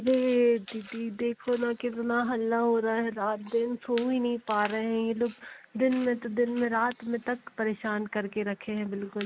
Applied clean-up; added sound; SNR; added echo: none; Chewing, mastication; 19 dB; none.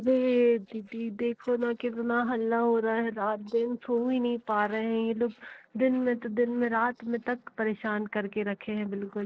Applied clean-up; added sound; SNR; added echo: neural separator model SepFormer DNS4.